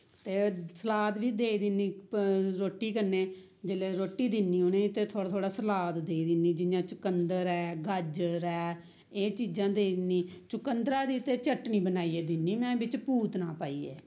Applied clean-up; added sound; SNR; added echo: none; none; none; none.